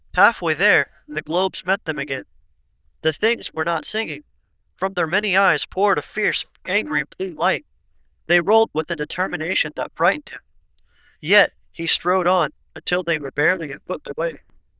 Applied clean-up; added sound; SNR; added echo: neural diffusion model UNIVERSE++.